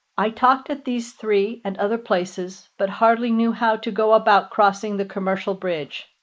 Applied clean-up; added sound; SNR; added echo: neural mask model Resemble Enhance denoiser.